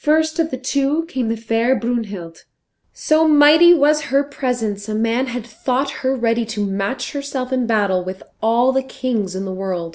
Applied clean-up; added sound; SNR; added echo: none; none; none; none.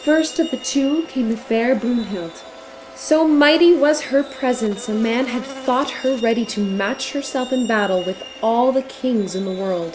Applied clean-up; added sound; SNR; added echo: none; Buzz + Truck; 17 dB; none.